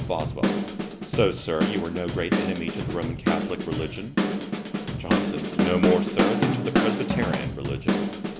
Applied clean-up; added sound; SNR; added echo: none; Drum / Drum kit; -3 dB; none.